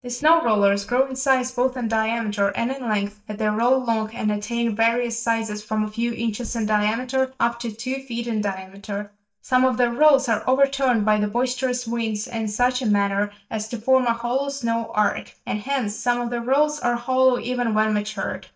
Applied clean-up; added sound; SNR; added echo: neural mask model DeepFilterNet 3.